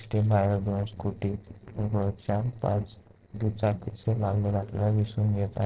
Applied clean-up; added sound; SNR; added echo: neural separator model SepFormer DNS4.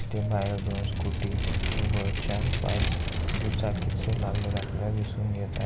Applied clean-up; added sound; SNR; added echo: none; Vehicle; 0 dB; none.